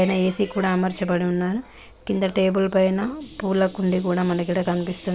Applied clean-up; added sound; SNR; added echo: none; none; none; none.